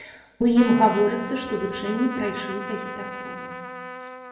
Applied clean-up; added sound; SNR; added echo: none; Trumpet; 10 dB; reverberation time 1.1 s.